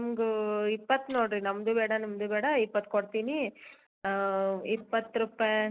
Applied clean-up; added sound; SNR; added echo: neural mask model DeepFilterNet 3.